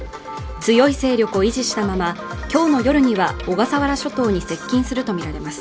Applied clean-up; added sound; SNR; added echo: none; Electric guitar; 18 dB; none.